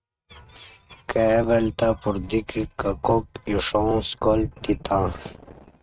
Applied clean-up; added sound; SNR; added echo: neural mask model RNNoise.